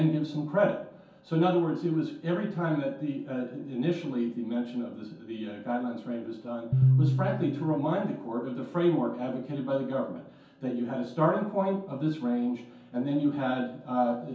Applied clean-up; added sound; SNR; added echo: none; Piano; -2 dB; reverberation time 0.6 s.